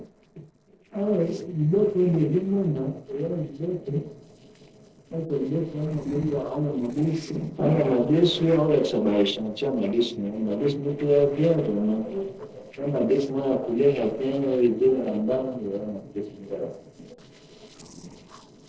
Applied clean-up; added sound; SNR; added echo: neural separator model SepFormer DNS4.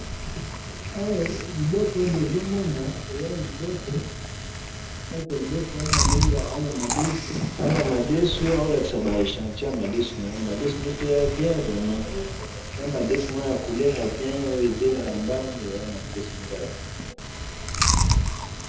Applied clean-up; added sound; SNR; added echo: none; Chewing, mastication; 2 dB; reverberation time 0.8 s.